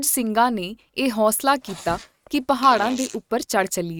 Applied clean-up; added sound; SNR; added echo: neural mask model RNNoise.